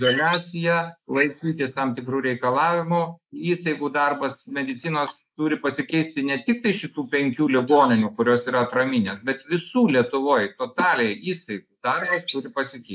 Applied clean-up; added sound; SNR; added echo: neural mask model Resemble Enhance denoiser.